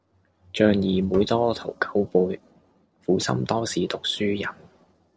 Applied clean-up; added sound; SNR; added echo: neural separator model SepFormer DNS4.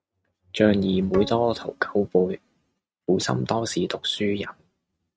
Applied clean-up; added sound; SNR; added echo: neural mask model RNNoise.